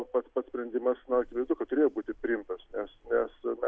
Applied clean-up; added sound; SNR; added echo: none; none; none; none.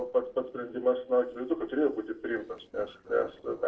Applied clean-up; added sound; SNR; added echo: neural separator model SepFormer DNS4.